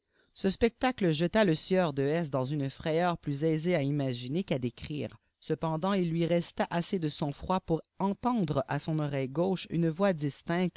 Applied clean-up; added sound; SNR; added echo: none; none; none; none.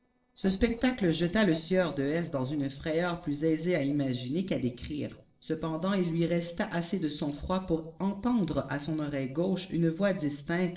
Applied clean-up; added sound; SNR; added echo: neural separator model SepFormer DNS4.